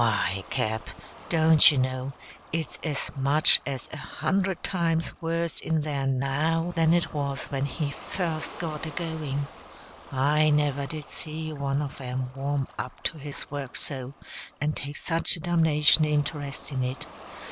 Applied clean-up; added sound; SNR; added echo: none; Ocean; 20 dB; none.